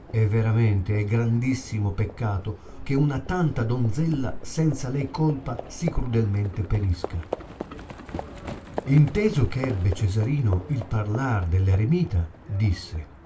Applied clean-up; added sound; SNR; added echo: none; Livestock, farm animals, working animals; 15 dB; reverberation time 0.2 s.